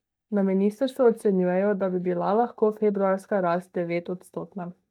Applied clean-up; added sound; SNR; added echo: neural mask model DeepFilterNet 3.